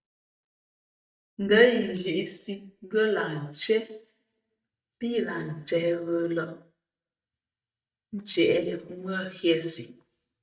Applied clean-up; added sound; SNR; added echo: neural mask model DeepFilterNet 3.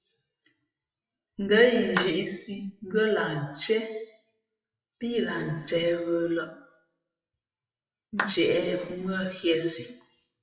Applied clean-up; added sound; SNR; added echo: classical method WPE with log-MMSE.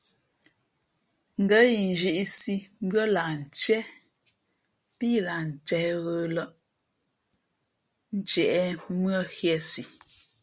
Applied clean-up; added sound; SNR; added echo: none; none; none; none.